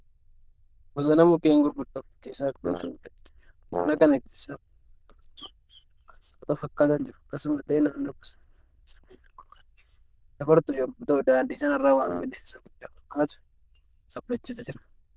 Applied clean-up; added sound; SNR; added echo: neural diffusion model UNIVERSE++.